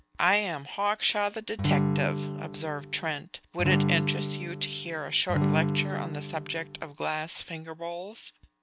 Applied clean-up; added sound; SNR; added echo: none; Acoustic guitar / Strum; -1 dB; none.